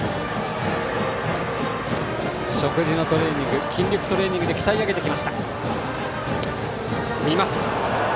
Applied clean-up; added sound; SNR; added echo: none; Race car, auto racing / Accelerating, revving, vroom; 16 dB; none.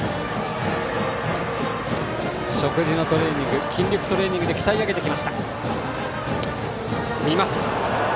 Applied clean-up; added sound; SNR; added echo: none; none; none; none.